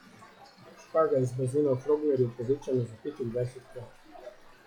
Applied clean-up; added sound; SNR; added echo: classical method log-MMSE.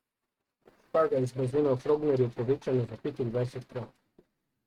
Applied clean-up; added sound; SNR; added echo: neural mask model RNNoise.